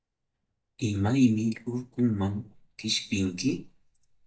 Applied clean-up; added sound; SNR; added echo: neural mask model DeepFilterNet 3.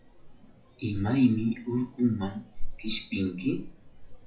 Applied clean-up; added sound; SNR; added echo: classical method WPE with log-MMSE.